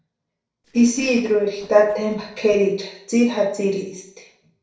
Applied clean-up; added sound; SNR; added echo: neural separator model SepFormer DNS4.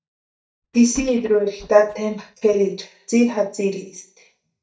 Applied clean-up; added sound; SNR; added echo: neural mask model DeepFilterNet 3.